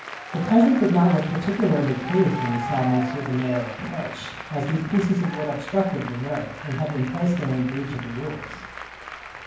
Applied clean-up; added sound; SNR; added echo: none; Applause; 11 dB; reverberation time 0.9 s.